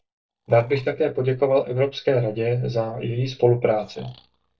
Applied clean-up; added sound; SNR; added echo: neural mask model DeepFilterNet 3.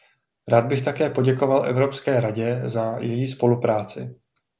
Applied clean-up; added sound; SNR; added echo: none; none; none; none.